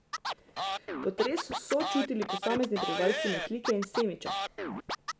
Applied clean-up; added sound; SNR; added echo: none; Scratching (performance technique); 3 dB; none.